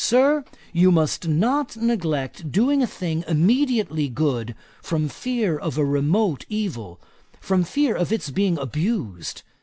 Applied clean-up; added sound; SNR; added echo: none; none; none; none.